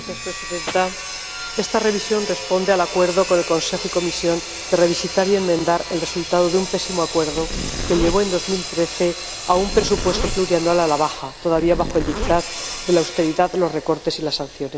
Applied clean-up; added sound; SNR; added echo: none; Sawing + Zipper (clothing); 8 dB; none.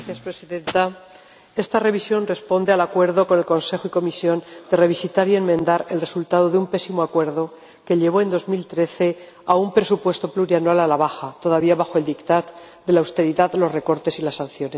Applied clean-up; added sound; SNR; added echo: none; none; none; none.